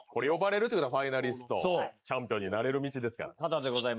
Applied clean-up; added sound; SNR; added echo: neural mask model Resemble Enhance denoiser.